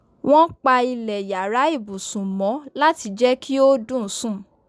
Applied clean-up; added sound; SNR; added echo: none; none; none; none.